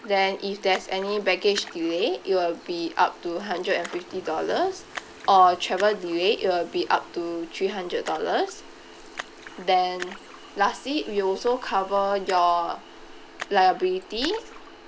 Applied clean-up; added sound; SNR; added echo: none; Splash, splatter + Insect; 18 dB; none.